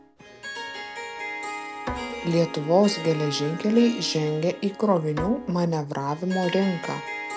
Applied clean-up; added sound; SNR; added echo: none; Bowed string instrument + Harp; 10 dB; none.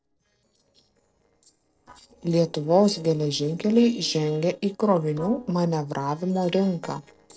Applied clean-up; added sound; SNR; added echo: neural separator model SepFormer DNS4.